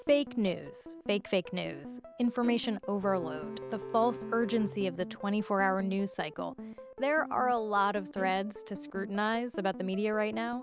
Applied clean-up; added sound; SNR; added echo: none; Bowed string instrument + Bowed string instrument; 13 dB; none.